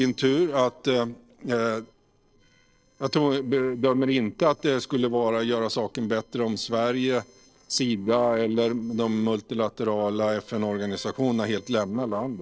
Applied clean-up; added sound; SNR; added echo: neural separator model SepFormer DNS4.